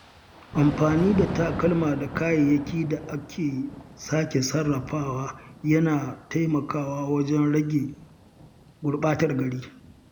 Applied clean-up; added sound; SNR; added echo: none; Thunder / Rain; 13 dB; none.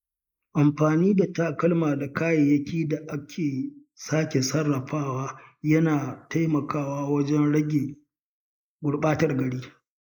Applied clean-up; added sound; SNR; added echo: neural mask model Resemble Enhance denoiser.